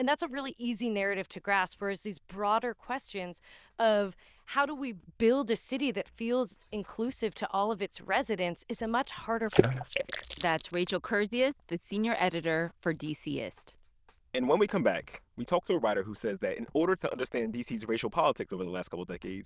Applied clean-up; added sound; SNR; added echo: neural diffusion model UNIVERSE++.